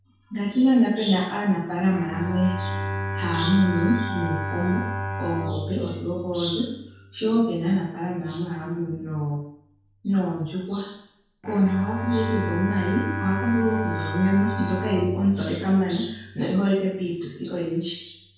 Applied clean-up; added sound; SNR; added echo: none; Bowed string instrument; 7 dB; reverberation time 0.6 s.